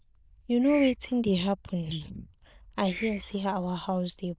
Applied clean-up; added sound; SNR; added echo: neural diffusion model UNIVERSE++.